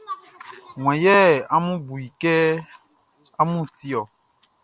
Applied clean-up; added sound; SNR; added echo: none; none; none; none.